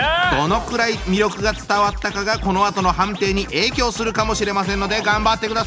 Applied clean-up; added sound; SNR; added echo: none; none; none; none.